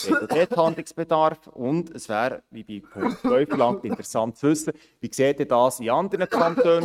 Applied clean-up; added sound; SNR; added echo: neural mask model RNNoise.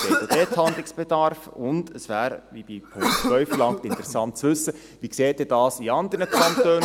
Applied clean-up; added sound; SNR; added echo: none; Cough; 5 dB; none.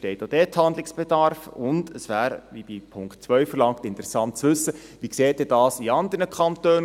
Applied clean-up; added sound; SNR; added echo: none; none; none; none.